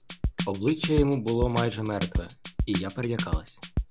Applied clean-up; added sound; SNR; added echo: none; Drum kit; 2 dB; none.